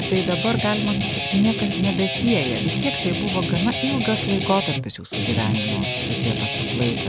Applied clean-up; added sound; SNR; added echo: none; Guitar; 1 dB; none.